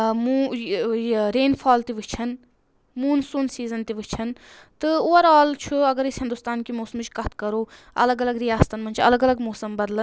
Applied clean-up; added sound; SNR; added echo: none; none; none; none.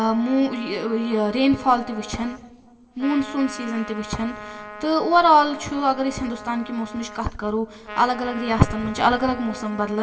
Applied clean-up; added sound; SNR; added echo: none; Trumpet; 15 dB; reverberation time 1.3 s.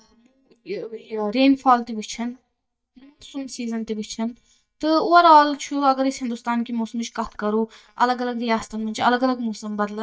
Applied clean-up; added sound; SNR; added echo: neural mask model DeepFilterNet 3.